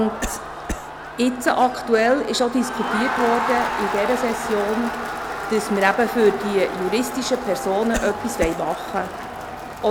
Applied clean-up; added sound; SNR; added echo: none; Crowd + Cough; 6 dB; none.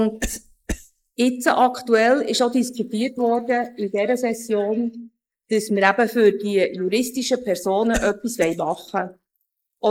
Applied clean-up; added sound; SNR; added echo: neural mask model Resemble Enhance denoiser.